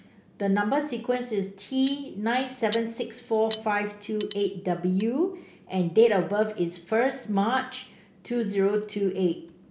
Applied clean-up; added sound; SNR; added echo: none; Cutlery, silverware; 16 dB; none.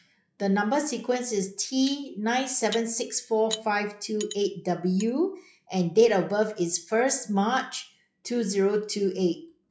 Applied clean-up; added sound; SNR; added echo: classical method log-MMSE.